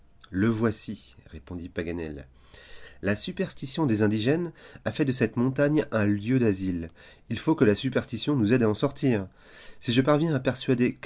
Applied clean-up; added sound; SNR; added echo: none; none; none; none.